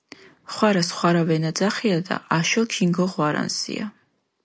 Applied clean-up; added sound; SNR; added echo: none; none; none; none.